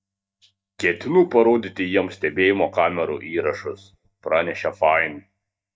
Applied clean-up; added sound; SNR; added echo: neural mask model DeepFilterNet 3.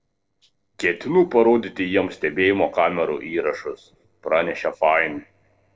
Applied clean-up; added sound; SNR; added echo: neural separator model SepFormer DNS4.